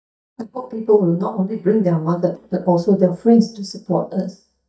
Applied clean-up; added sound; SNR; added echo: neural mask model DeepFilterNet 3.